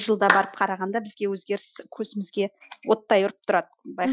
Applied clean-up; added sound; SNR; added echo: classical method Wiener filter.